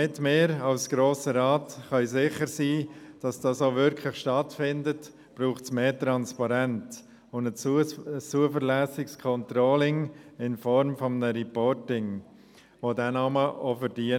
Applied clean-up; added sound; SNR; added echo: none; none; none; none.